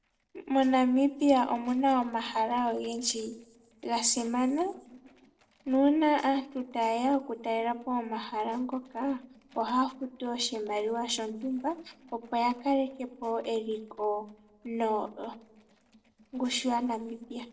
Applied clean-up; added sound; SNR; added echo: neural separator model SepFormer DNS4.